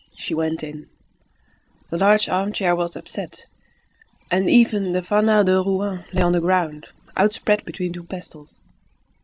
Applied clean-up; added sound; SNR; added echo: none; none; none; none.